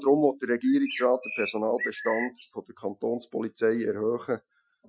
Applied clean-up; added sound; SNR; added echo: classical method Wiener filter.